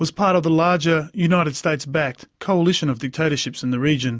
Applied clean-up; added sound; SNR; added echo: none; none; none; none.